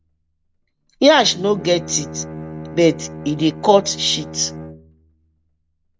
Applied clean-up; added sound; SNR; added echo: none; Bowed string instrument; 14 dB; none.